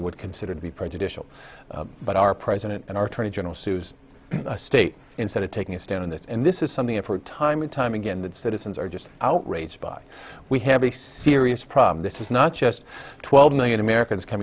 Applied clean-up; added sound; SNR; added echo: none; none; none; none.